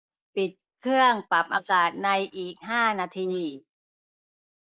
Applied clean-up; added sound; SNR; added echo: neural mask model Resemble Enhance denoiser.